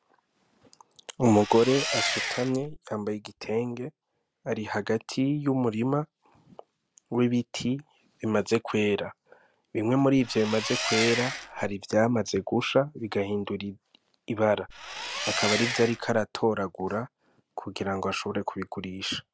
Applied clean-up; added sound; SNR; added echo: none; Engine; 4 dB; none.